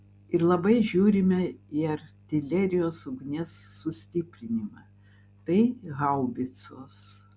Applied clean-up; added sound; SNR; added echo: none; none; none; none.